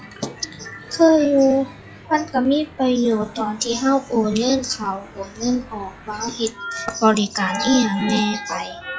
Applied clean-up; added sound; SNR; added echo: classical method log-MMSE.